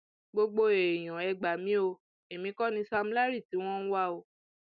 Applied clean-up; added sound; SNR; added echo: none; none; none; none.